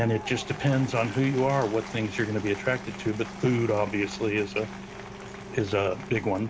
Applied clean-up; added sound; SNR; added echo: none; Engine + Applause / Crowd; 12 dB; none.